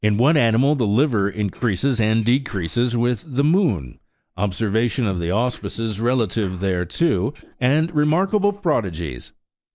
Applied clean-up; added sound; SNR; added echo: neural mask model Resemble Enhance denoiser.